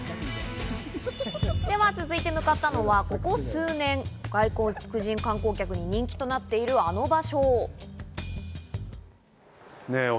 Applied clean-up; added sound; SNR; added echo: none; none; none; none.